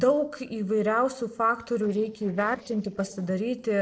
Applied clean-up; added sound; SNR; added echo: neural separator model SepFormer DNS4.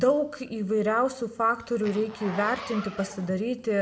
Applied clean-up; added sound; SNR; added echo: none; Zipper (clothing); 16 dB; reverberation time 1.0 s.